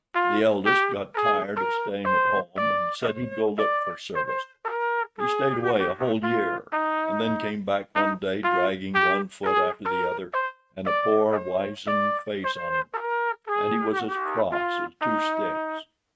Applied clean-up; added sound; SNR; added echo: neural mask model RNNoise.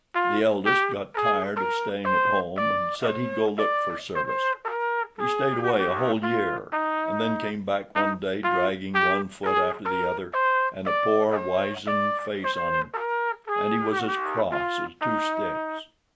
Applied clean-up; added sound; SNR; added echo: none; Trumpet; -2 dB; none.